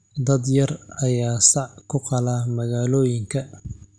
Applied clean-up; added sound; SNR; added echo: none; none; none; none.